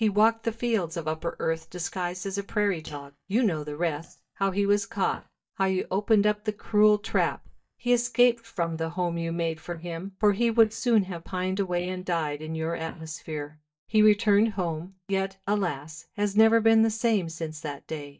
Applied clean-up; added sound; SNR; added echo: neural mask model DeepFilterNet 3.